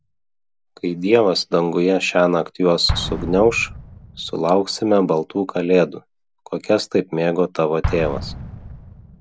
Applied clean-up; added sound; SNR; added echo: none; Explosion; 13 dB; none.